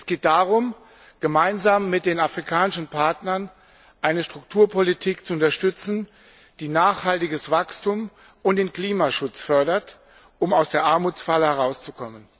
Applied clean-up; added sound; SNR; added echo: none; none; none; none.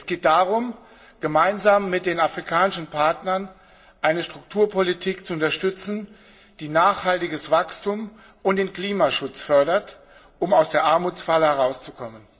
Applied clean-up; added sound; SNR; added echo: none; none; none; reverberation time 0.3 s.